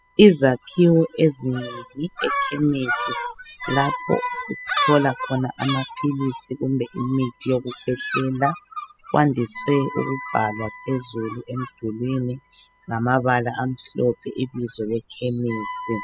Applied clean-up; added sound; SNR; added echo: classical method spectral subtraction.